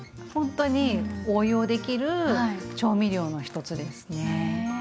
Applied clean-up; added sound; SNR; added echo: none; none; none; none.